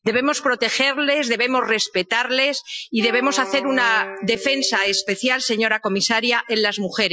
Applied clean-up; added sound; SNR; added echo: classical method Wiener filter.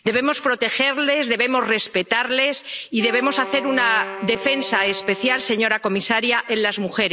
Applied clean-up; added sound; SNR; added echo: none; Wind instrument, woodwind instrument; 13 dB; none.